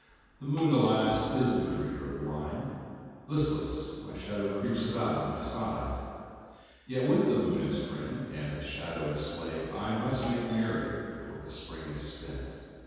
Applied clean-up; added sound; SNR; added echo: none; Doorbell; 17 dB; reverberation time 2.1 s.